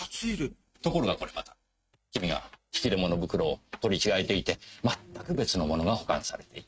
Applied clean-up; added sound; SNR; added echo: neural mask model RNNoise.